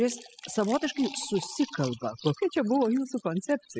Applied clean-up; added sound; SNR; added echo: classical method spectral subtraction.